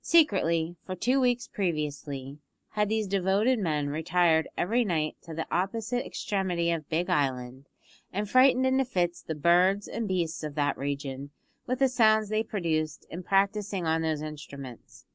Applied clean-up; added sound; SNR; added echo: none; none; none; none.